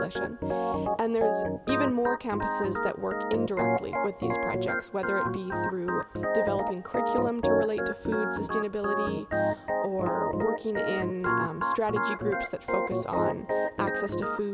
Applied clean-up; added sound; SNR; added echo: none; Organ; -2 dB; none.